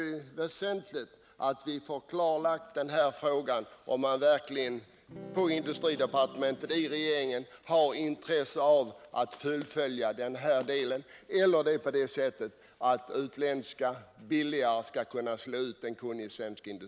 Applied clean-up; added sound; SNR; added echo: none; Electric guitar / Strum; 16 dB; none.